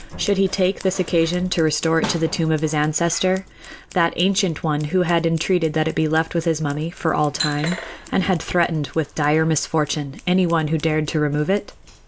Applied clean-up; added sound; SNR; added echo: none; Scissors; 16 dB; none.